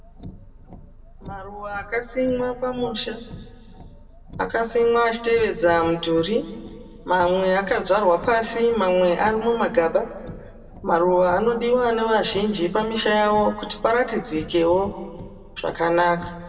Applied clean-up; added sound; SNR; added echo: none; Car; 19 dB; reverberation time 1.3 s.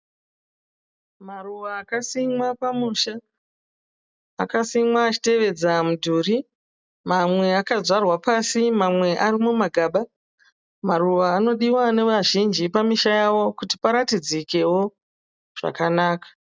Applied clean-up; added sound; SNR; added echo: none; none; none; none.